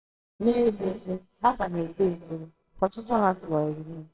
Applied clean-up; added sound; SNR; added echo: neural separator model SepFormer WHAMR!.